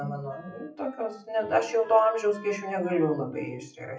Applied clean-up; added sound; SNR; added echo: classical method WPE with log-MMSE.